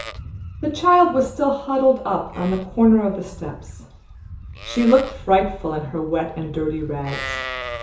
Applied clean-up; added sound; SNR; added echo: none; Livestock, farm animals, working animals; 13 dB; reverberation time 0.7 s.